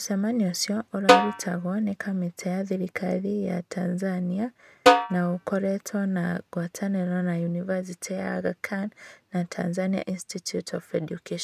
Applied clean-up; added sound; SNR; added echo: neural mask model RNNoise.